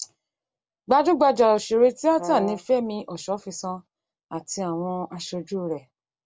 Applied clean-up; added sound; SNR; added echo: none; Brass instrument; 10 dB; none.